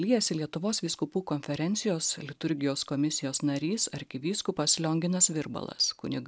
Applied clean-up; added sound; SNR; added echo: none; none; none; none.